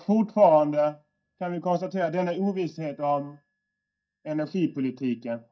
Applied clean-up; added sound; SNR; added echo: neural mask model DeepFilterNet 3.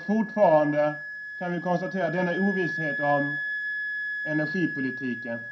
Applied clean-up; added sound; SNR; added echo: none; Wind instrument, woodwind instrument; 6 dB; reverberation time 0.3 s.